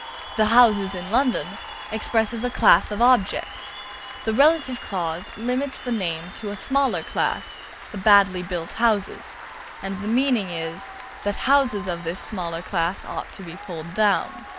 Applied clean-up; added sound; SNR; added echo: none; Applause / Cheering; 14 dB; none.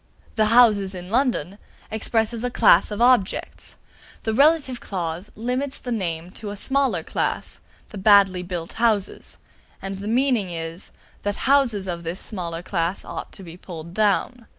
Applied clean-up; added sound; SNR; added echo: none; none; none; none.